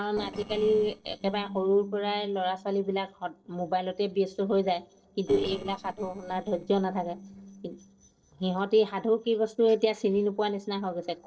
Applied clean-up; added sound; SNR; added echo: neural separator model SepFormer DNS4.